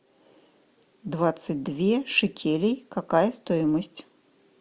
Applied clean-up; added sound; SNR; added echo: none; none; none; none.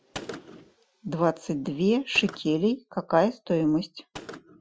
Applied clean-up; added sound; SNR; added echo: classical method Wiener filter.